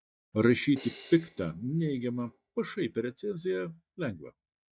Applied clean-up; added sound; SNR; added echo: neural mask model DeepFilterNet 3.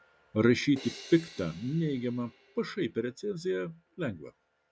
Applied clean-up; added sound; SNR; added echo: none; Crash cymbal; 19 dB; none.